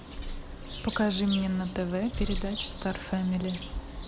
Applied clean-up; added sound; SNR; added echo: none; Bird; 15 dB; none.